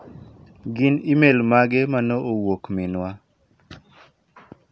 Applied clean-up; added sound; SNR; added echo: none; none; none; none.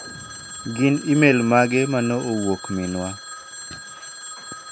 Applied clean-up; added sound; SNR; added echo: none; Telephone; 13 dB; none.